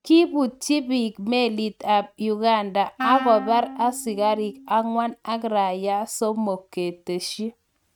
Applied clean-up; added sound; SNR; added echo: neural mask model RNNoise.